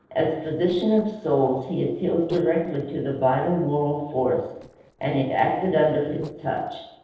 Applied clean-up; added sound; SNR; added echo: neural separator model SepFormer DNS4.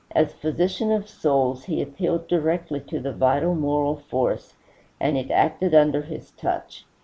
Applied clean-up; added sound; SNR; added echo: none; none; none; none.